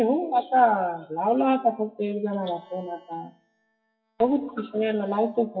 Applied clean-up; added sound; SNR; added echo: classical method WPE with log-MMSE.